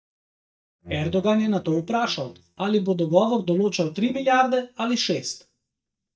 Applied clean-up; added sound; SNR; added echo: neural mask model DeepFilterNet 3.